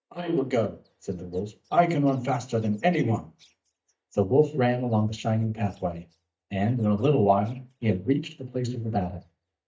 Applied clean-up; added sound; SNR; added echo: neural mask model DeepFilterNet 3.